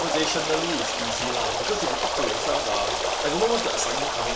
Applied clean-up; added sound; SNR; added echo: none; Stream; -2 dB; none.